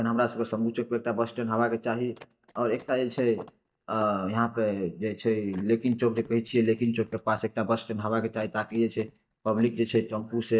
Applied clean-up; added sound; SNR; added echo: neural mask model DeepFilterNet 3.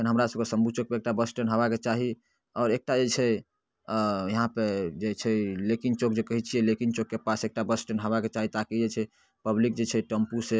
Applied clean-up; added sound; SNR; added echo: none; none; none; none.